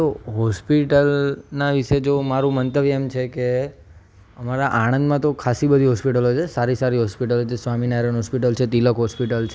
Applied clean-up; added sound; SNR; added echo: none; none; none; none.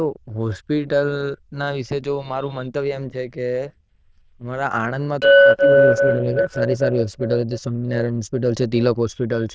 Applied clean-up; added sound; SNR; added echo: neural diffusion model UNIVERSE++.